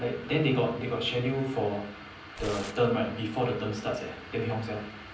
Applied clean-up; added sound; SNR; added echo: none; Tearing; 14 dB; reverberation time 0.6 s.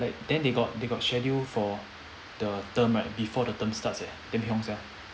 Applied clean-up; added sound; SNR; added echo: none; none; none; none.